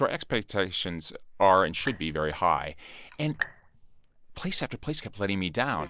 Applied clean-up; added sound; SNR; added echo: neural mask model Resemble Enhance denoiser.